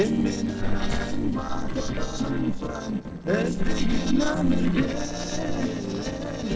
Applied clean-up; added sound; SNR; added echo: neural separator model SepFormer DNS4.